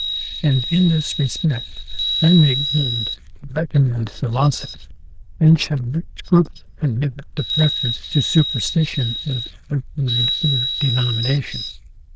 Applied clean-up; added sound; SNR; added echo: neural diffusion model UNIVERSE++.